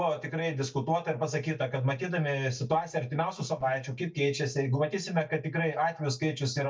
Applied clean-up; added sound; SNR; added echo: neural mask model DeepFilterNet 3.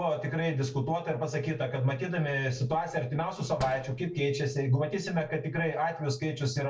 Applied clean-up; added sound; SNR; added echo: none; Slam; 18 dB; reverberation time 0.2 s.